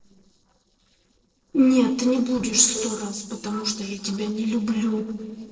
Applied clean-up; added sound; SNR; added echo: neural separator model SepFormer DNS4.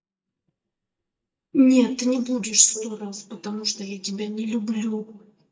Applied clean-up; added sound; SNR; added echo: neural mask model DeepFilterNet 3.